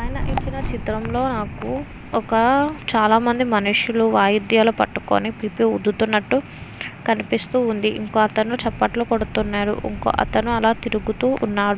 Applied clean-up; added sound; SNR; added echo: none; Thunder; 13 dB; none.